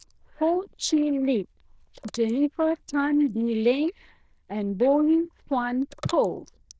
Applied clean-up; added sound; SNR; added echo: neural diffusion model UNIVERSE++.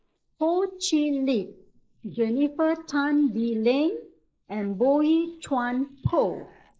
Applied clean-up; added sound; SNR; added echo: neural mask model Resemble Enhance denoiser.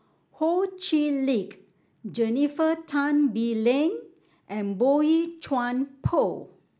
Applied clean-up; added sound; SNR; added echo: none; none; none; none.